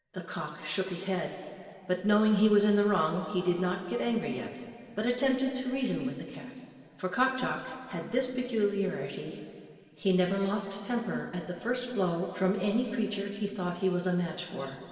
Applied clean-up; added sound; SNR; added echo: none; none; none; reverberation time 2.5 s.